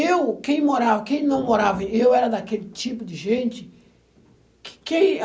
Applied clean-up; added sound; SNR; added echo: none; none; none; none.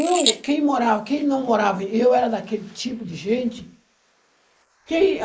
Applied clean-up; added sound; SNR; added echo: neural mask model Resemble Enhance denoiser.